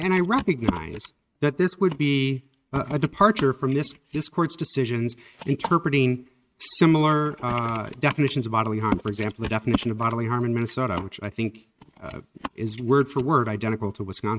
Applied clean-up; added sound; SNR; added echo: neural mask model RNNoise.